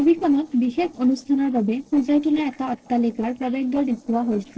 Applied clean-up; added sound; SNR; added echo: neural separator model SepFormer DNS4.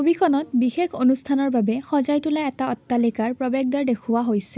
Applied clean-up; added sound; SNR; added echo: none; none; none; none.